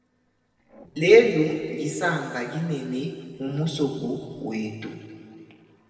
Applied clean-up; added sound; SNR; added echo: neural separator model SepFormer DNS4.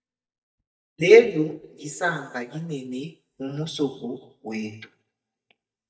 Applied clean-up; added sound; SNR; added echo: neural mask model DeepFilterNet 3.